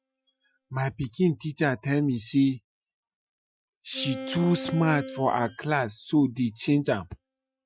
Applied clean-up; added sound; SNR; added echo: classical method Wiener filter.